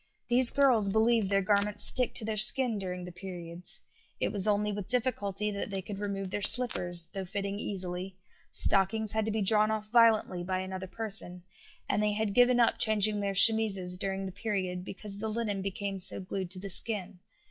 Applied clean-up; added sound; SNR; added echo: classical method log-MMSE.